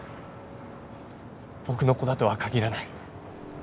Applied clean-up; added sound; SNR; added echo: none; none; none; none.